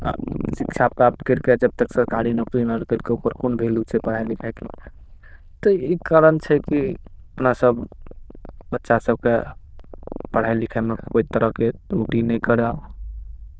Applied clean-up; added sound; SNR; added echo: neural diffusion model UNIVERSE++.